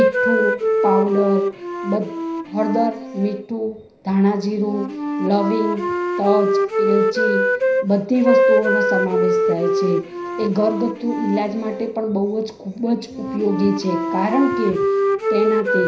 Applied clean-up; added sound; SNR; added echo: none; Wind instrument, woodwind instrument; -1 dB; reverberation time 0.5 s.